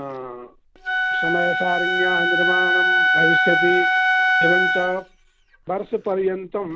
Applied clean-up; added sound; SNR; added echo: none; Wind instrument, woodwind instrument; -5 dB; none.